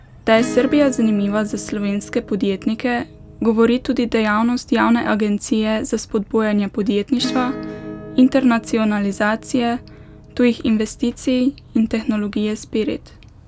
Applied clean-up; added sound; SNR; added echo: none; Acoustic guitar / Strum; 16 dB; none.